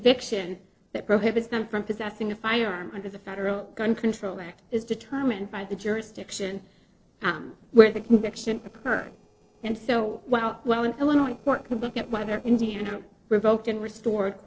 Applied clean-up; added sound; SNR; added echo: neural separator model SepFormer DNS4.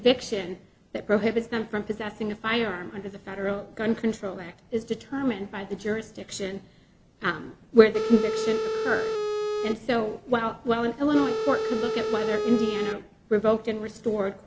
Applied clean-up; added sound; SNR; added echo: none; Telephone; 1 dB; none.